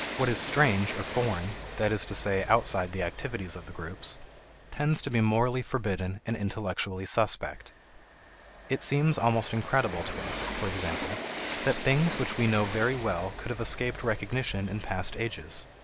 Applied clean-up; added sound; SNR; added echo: none; Train; 10 dB; none.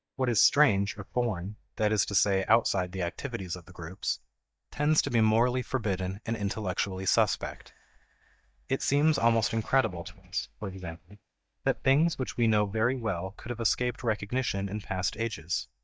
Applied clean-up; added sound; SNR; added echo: neural mask model DeepFilterNet 3.